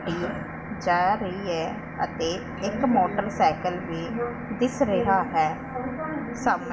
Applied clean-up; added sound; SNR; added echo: none; none; none; reverberation time 1.3 s.